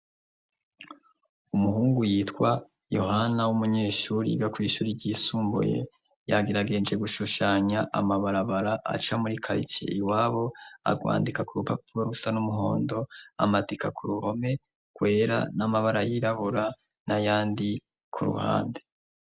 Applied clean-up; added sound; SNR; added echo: none; none; none; none.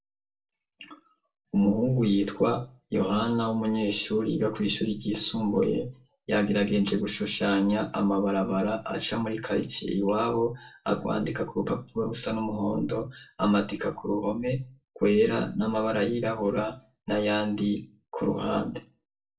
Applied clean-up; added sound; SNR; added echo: none; none; none; reverberation time 0.2 s.